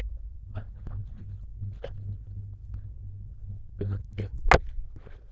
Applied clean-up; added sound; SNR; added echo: neural diffusion model UNIVERSE++.